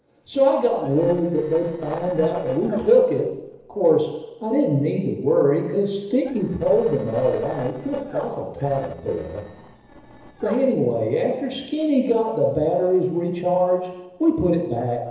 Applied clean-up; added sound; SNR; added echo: neural separator model SepFormer DNS4.